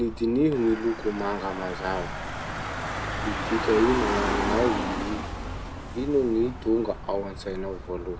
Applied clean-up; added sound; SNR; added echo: none; Engine / Car; 4 dB; none.